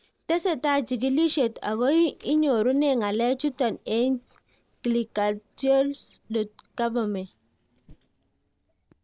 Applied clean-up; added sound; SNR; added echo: neural separator model SepFormer DNS4.